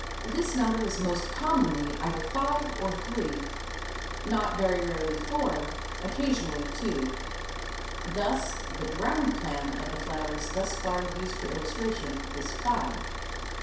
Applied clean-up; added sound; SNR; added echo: none; Idling / Car; 3 dB; reverberation time 0.7 s.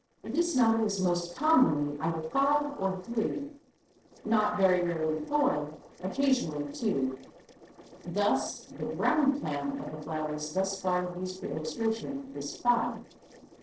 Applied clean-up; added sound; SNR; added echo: neural separator model SepFormer DNS4.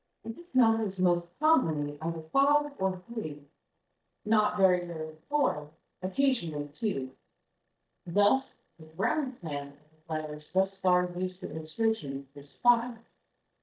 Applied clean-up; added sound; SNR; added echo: neural mask model DeepFilterNet 3.